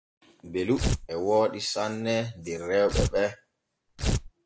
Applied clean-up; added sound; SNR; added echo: none; Tearing; -1 dB; none.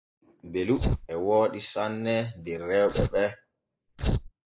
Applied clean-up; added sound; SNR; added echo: neural mask model Resemble Enhance denoiser.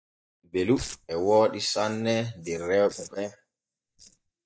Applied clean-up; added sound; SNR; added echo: neural mask model DeepFilterNet 3.